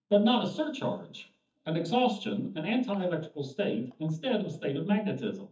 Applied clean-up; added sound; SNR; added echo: neural mask model DeepFilterNet 3.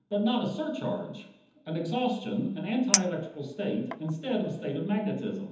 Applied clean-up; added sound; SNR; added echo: none; Chink, clink; 5 dB; reverberation time 1.3 s.